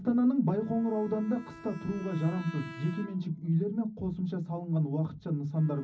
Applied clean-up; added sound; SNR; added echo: none; Bowed string instrument; 20 dB; reverberation time 0.4 s.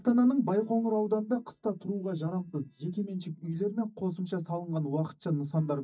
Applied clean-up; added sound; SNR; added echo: neural mask model DeepFilterNet 3.